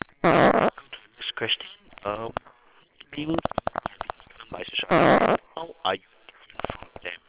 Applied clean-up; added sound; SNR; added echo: neural separator model SepFormer WHAM!.